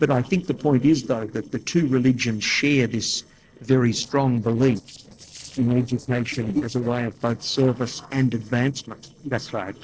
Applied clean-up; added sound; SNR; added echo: neural separator model SepFormer DNS4.